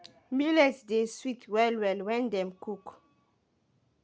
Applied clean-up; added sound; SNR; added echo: none; none; none; none.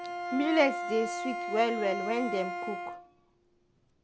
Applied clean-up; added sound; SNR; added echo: none; Bowed string instrument; 5 dB; none.